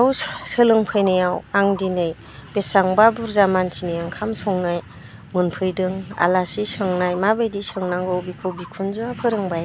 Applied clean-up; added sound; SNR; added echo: none; none; none; none.